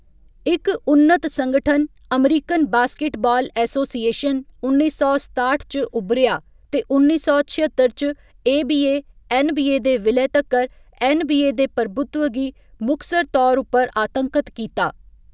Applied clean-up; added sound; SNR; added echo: none; none; none; none.